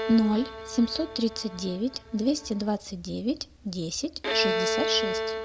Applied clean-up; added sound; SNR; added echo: none; Bowed string instrument; 5 dB; none.